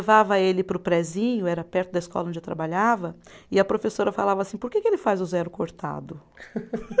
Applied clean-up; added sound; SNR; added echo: none; none; none; none.